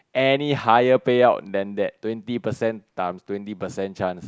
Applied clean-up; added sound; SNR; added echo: none; none; none; none.